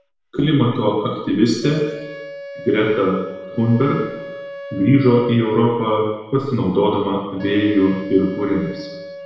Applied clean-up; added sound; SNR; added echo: none; Wind instrument, woodwind instrument; 16 dB; reverberation time 1.0 s.